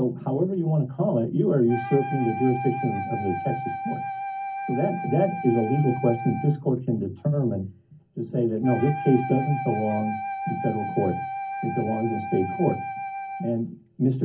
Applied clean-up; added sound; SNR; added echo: none; Wind instrument, woodwind instrument; 8 dB; reverberation time 0.3 s.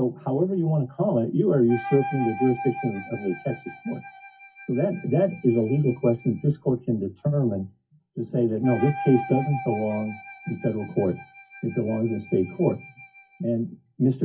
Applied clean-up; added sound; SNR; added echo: classical method WPE with log-MMSE.